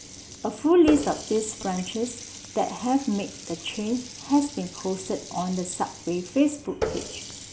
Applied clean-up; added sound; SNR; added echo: none; Water tap, faucet; 11 dB; none.